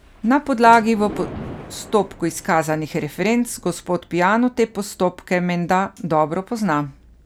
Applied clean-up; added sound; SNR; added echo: none; Thunder; 20 dB; none.